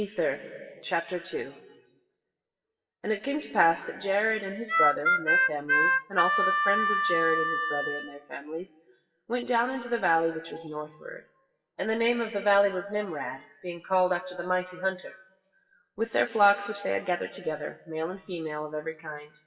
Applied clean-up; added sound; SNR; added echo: classical method WPE with log-MMSE.